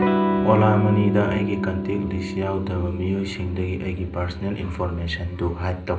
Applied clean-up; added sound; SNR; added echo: none; Electric guitar / Strum; 2 dB; reverberation time 0.5 s.